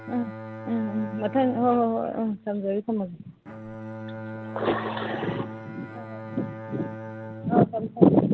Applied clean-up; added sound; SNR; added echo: none; Bowed string instrument; 12 dB; none.